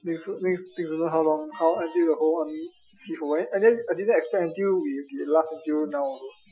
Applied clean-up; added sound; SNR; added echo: classical method Wiener filter.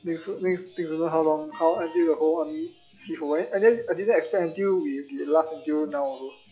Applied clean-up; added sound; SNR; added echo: classical method log-MMSE.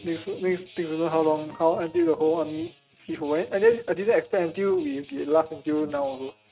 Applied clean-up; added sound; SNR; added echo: neural mask model RNNoise.